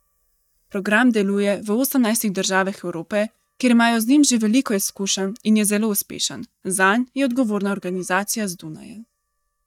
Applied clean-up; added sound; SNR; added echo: neural mask model DeepFilterNet 3.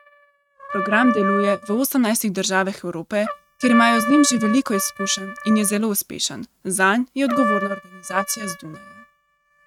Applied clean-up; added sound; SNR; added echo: neural mask model RNNoise.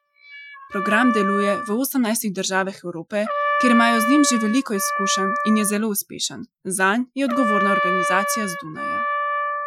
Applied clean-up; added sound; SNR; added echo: classical method Wiener filter.